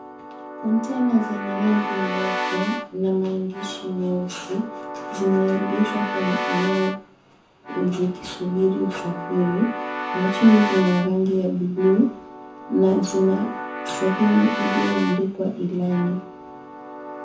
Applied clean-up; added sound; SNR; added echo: none; Keyboard (musical) / Brass instrument; 8 dB; reverberation time 0.7 s.